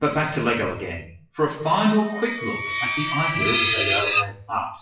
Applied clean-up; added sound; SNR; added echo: classical method WPE with log-MMSE.